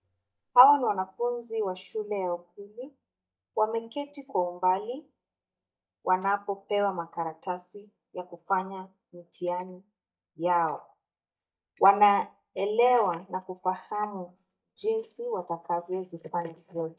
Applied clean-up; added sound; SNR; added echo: neural mask model DeepFilterNet 3.